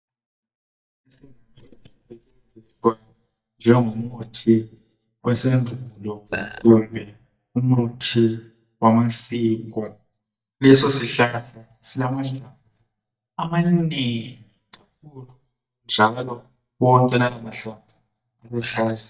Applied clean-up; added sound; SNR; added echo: neural mask model DeepFilterNet 3.